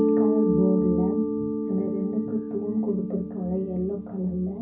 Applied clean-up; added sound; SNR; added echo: none; Mallet percussion; -1 dB; reverberation time 0.4 s.